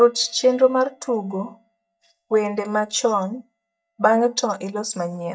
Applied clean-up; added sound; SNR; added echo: neural mask model DeepFilterNet 3.